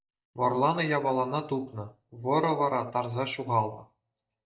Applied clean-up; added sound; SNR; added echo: neural mask model DeepFilterNet 3.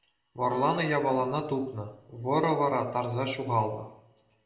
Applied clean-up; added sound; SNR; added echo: none; Wind instrument, woodwind instrument; 18 dB; reverberation time 0.7 s.